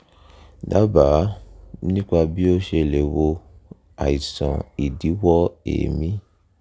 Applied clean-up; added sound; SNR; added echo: none; none; none; none.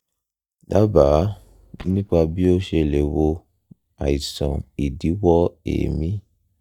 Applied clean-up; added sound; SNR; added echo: neural mask model DeepFilterNet 3.